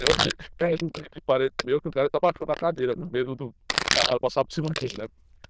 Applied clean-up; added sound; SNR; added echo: neural diffusion model UNIVERSE++.